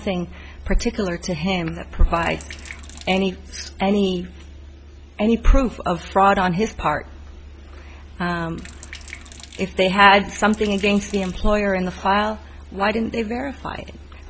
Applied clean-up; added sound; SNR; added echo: none; Sink (filling or washing); 19 dB; none.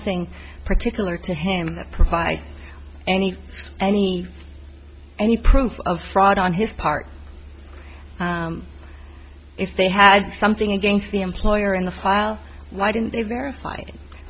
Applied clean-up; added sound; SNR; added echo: none; none; none; none.